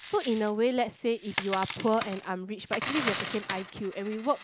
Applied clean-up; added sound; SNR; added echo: none; Coin (dropping); 5 dB; none.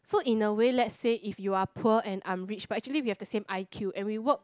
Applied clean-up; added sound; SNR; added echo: none; none; none; none.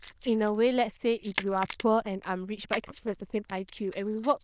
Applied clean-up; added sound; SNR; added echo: neural diffusion model UNIVERSE++.